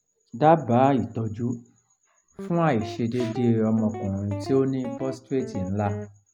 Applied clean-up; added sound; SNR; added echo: none; Guitar; 12 dB; none.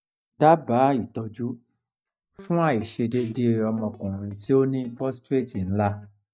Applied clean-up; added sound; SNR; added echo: neural mask model DeepFilterNet 3.